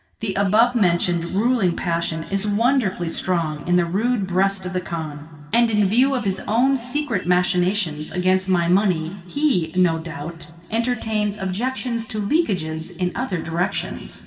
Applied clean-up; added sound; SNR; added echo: none; none; none; reverberation time 2.8 s.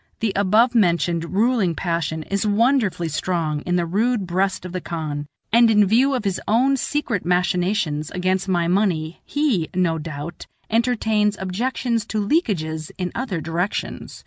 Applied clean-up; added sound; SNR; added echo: none; none; none; none.